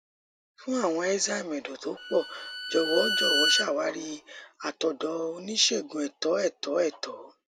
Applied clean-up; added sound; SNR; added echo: none; Bowed string instrument; 1 dB; none.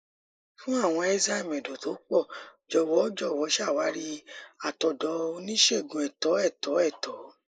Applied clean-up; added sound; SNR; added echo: neural mask model Resemble Enhance denoiser.